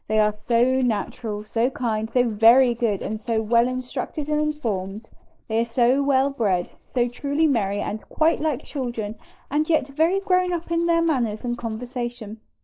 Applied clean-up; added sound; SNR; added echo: neural mask model Resemble Enhance denoiser.